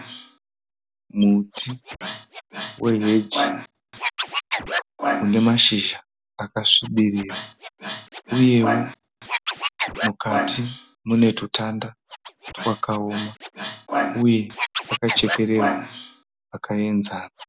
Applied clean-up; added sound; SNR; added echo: none; Scratching (performance technique); 6 dB; none.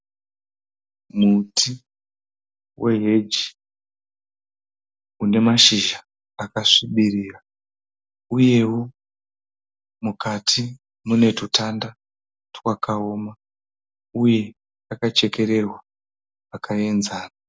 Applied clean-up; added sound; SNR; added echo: none; none; none; none.